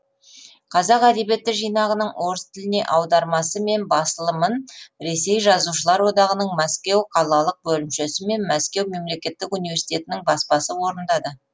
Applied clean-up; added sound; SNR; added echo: none; none; none; none.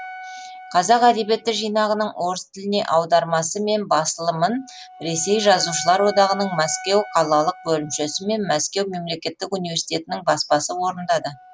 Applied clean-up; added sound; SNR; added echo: none; Wind instrument, woodwind instrument; 19 dB; none.